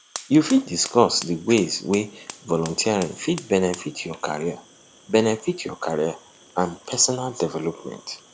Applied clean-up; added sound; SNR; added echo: none; Fire; 19 dB; none.